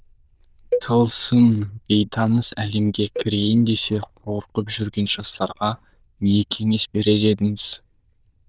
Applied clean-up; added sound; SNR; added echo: neural diffusion model UNIVERSE++.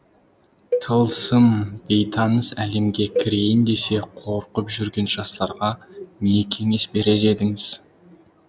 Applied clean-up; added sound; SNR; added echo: none; Cowbell; 10 dB; none.